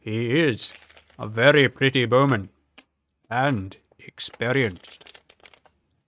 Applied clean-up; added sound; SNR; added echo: neural mask model RNNoise.